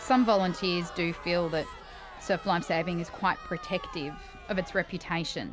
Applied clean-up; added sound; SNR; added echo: none; Crowd; 15 dB; none.